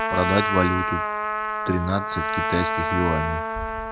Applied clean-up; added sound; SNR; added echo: none; Trumpet; 0 dB; none.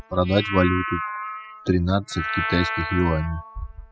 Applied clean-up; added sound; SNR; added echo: classical method spectral subtraction.